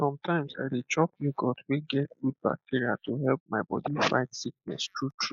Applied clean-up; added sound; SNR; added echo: neural mask model Resemble Enhance denoiser.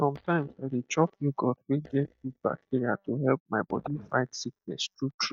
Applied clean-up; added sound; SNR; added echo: neural mask model DeepFilterNet 3.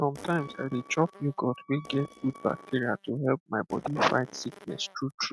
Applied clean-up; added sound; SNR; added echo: neural mask model RNNoise.